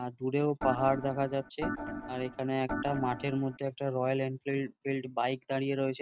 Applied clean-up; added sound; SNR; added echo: none; Organ; 6 dB; none.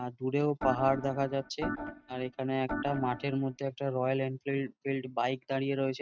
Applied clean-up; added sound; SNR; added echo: neural mask model RNNoise.